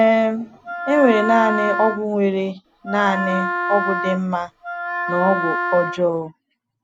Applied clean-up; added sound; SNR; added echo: none; Wind instrument, woodwind instrument; 4 dB; none.